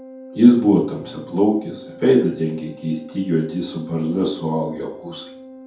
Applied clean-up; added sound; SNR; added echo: none; Organ; 19 dB; reverberation time 0.6 s.